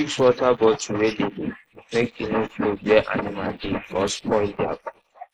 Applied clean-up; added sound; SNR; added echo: neural mask model Resemble Enhance denoiser.